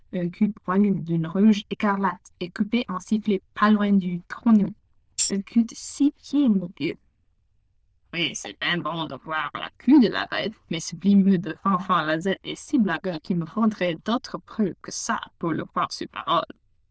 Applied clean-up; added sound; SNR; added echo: neural diffusion model UNIVERSE++.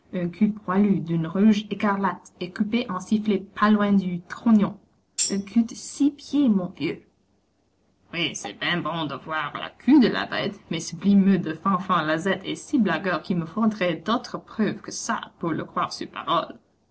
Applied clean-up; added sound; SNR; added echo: neural separator model SepFormer DNS4.